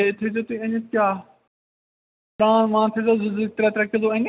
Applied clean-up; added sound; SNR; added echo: none; none; none; none.